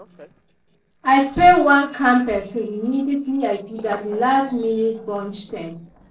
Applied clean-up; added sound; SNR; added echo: neural separator model SepFormer DNS4.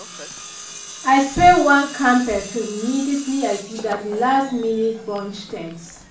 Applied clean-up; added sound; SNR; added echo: none; Tools; 17 dB; reverberation time 0.3 s.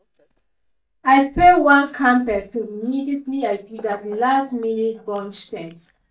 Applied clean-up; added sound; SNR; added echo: neural mask model DeepFilterNet 3.